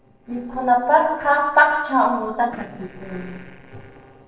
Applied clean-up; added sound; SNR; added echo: neural separator model SepFormer DNS4.